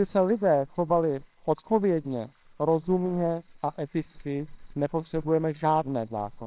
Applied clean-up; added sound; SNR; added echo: neural separator model SepFormer WHAMR!.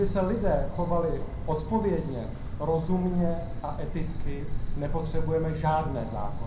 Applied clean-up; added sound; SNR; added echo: none; Cricket; 1 dB; reverberation time 0.6 s.